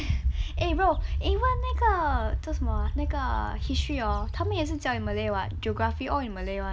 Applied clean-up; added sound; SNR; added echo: none; Bird; -1 dB; none.